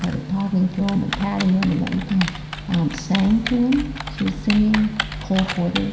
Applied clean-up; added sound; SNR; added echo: none; Typing; 9 dB; reverberation time 0.9 s.